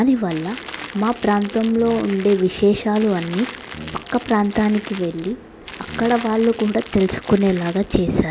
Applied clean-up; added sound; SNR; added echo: none; Brass instrument + Crackle; 15 dB; none.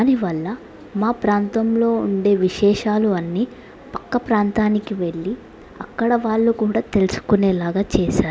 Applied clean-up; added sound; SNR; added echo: none; none; none; none.